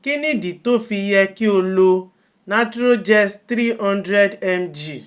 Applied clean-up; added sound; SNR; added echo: none; none; none; none.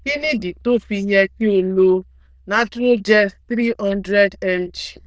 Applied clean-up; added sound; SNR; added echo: neural diffusion model UNIVERSE++.